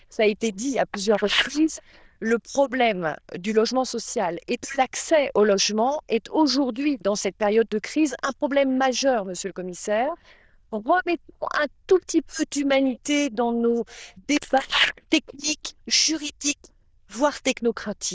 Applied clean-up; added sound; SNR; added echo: neural diffusion model UNIVERSE++.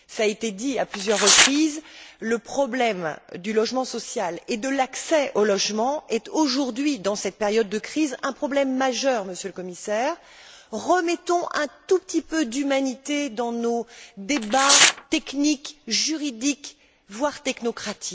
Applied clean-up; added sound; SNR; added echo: none; Tearing; -3 dB; none.